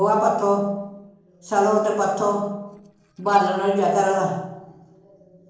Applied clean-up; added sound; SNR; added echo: neural separator model SepFormer DNS4.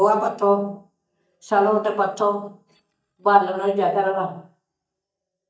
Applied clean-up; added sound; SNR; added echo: neural mask model DeepFilterNet 3.